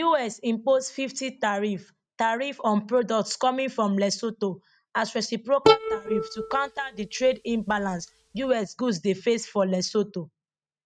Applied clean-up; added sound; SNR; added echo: neural mask model RNNoise.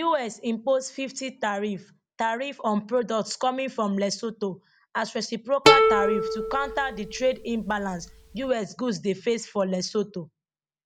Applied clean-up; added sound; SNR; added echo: none; Plucked string instrument; -4 dB; none.